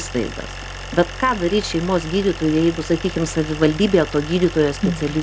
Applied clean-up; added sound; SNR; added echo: none; Idling; 12 dB; none.